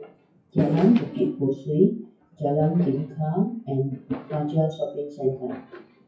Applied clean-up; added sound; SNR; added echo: classical method WPE with log-MMSE.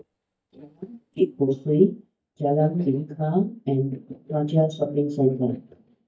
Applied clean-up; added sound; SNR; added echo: neural mask model DeepFilterNet 3.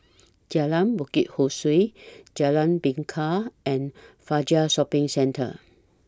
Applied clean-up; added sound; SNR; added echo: none; none; none; none.